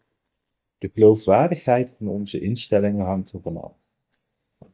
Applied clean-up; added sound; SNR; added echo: neural mask model DeepFilterNet 3.